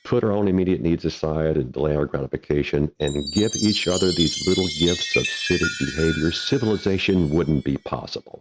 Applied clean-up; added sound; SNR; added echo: none; Chime; 9 dB; none.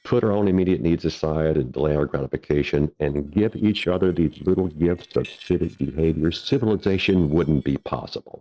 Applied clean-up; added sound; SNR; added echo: neural separator model SepFormer DNS4.